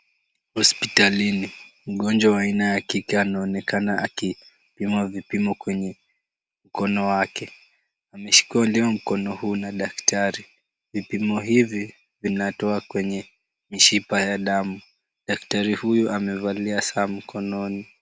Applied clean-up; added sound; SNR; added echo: none; none; none; none.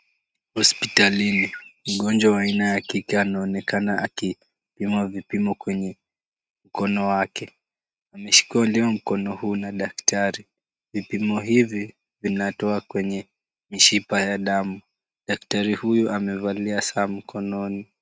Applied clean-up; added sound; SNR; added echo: neural mask model RNNoise.